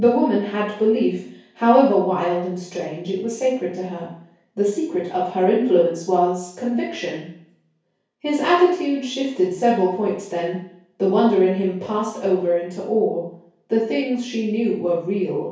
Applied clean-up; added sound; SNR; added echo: none; none; none; reverberation time 0.6 s.